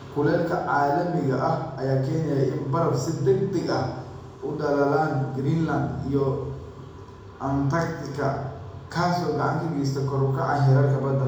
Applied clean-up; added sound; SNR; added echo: none; none; none; reverberation time 0.9 s.